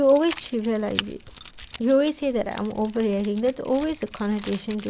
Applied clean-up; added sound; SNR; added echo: none; Keys jangling; 11 dB; none.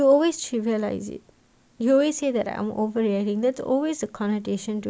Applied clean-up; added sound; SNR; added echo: none; none; none; none.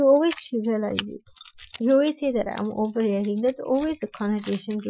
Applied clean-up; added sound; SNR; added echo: classical method Wiener filter.